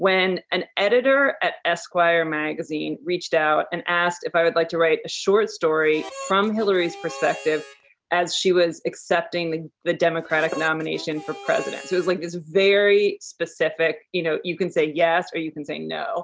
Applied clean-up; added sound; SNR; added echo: none; Harmonica; 15 dB; none.